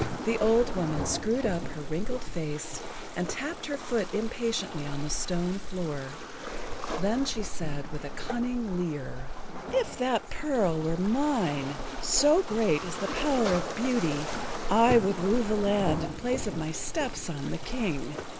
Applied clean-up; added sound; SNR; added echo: none; Waves, surf + Sink (filling or washing) / Water tap, faucet; 4 dB; none.